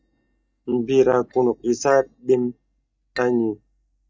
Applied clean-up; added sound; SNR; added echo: neural mask model DeepFilterNet 3.